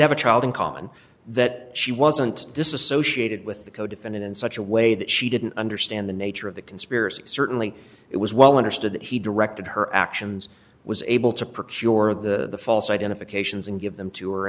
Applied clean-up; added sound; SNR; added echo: none; none; none; none.